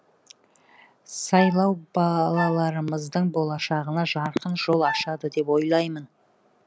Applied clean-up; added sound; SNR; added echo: none; Wind instrument, woodwind instrument; 9 dB; none.